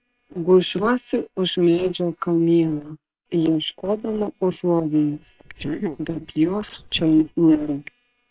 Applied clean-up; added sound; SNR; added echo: neural separator model SepFormer WHAM!.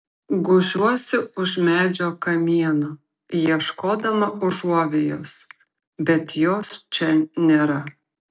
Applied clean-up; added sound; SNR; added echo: none; none; none; none.